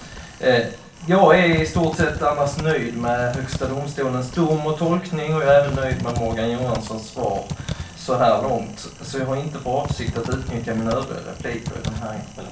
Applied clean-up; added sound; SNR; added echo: none; Typing; 11 dB; reverberation time 0.3 s.